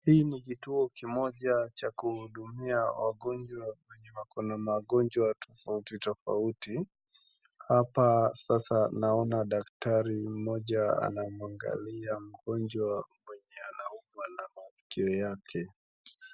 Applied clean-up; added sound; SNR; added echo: none; none; none; none.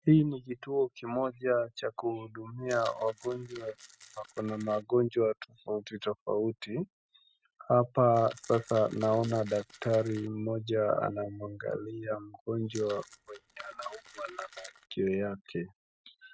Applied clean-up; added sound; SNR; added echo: neural mask model RNNoise.